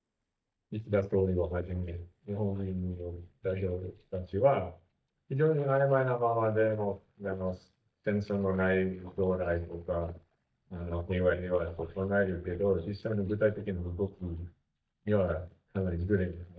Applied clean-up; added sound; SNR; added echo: neural mask model DeepFilterNet 3.